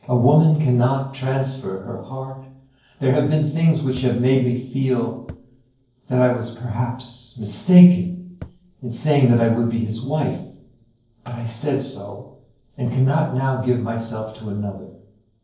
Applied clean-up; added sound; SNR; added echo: neural separator model SepFormer DNS4.